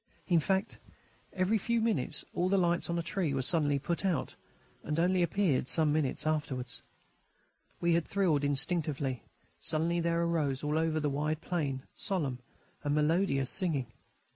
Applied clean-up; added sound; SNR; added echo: none; none; none; none.